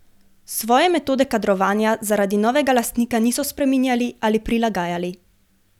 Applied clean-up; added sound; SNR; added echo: none; none; none; none.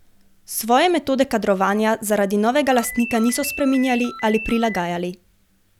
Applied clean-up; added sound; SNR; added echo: none; Ringtone; 13 dB; none.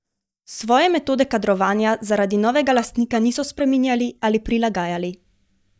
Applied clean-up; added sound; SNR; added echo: neural mask model DeepFilterNet 3.